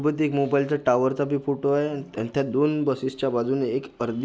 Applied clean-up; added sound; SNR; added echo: none; none; none; none.